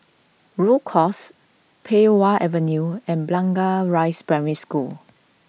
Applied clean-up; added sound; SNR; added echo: none; none; none; none.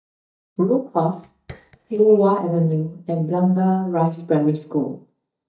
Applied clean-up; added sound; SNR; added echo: neural mask model DeepFilterNet 3.